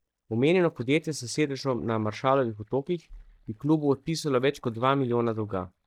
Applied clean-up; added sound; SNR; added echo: neural mask model DeepFilterNet 3.